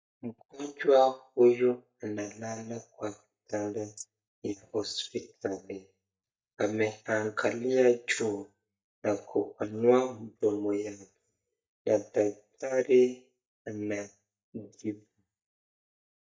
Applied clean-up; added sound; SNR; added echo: neural mask model DeepFilterNet 3.